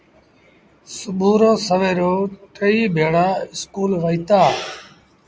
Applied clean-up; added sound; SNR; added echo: none; none; none; none.